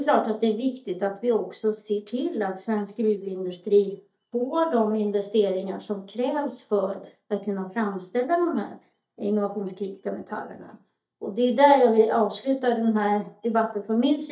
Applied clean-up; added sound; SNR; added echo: neural mask model DeepFilterNet 3.